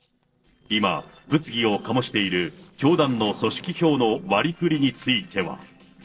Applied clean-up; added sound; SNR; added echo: neural separator model SepFormer DNS4.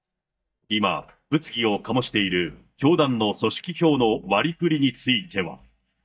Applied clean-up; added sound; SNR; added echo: neural mask model DeepFilterNet 3.